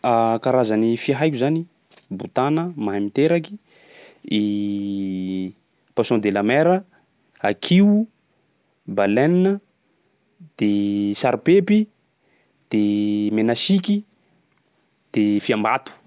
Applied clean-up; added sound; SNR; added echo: none; none; none; none.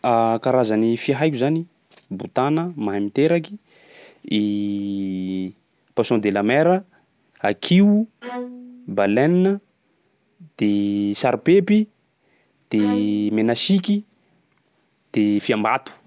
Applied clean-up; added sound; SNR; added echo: none; Bowed string instrument; 17 dB; none.